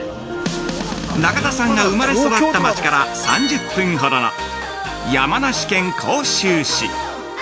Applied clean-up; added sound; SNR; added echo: none; none; none; none.